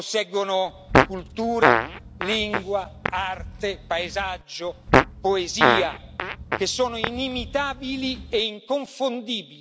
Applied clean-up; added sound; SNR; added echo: none; Fart; -2 dB; none.